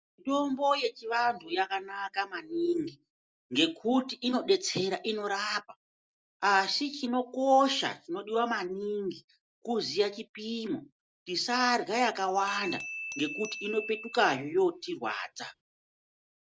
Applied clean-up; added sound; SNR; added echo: none; Glass / Bell; 12 dB; none.